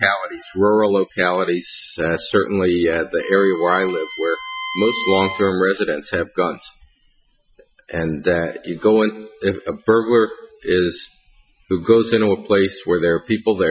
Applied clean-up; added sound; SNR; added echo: classical method Wiener filter.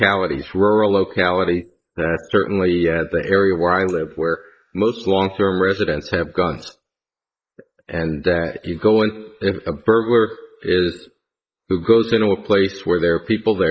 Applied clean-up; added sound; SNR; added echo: neural mask model Resemble Enhance denoiser.